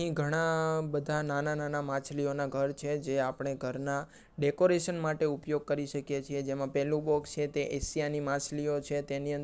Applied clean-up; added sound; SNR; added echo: none; none; none; none.